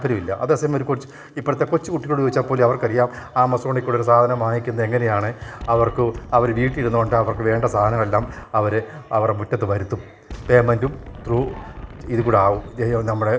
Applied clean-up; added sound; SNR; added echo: none; Wind; 15 dB; reverberation time 1.0 s.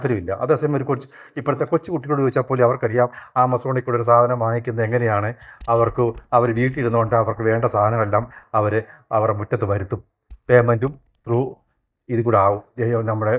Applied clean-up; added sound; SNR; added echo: neural mask model DeepFilterNet 3.